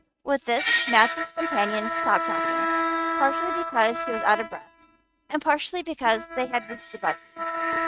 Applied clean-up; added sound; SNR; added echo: neural mask model RNNoise.